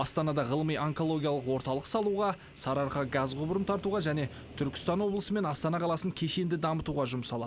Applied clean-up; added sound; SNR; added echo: none; none; none; none.